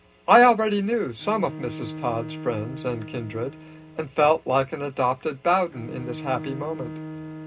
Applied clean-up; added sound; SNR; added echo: none; Bowed string instrument; 14 dB; reverberation time 0.2 s.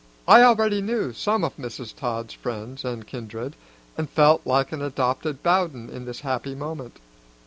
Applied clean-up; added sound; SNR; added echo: none; none; none; none.